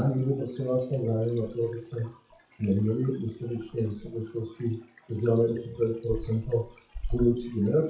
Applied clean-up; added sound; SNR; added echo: classical method WPE with log-MMSE.